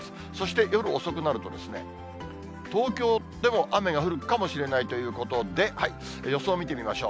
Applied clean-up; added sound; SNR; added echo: none; none; none; none.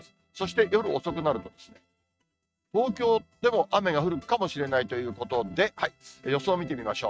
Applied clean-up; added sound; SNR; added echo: neural mask model RNNoise.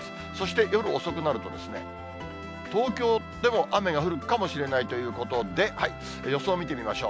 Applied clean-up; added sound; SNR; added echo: none; Trumpet; 16 dB; none.